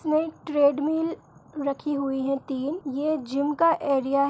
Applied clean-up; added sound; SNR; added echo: none; none; none; none.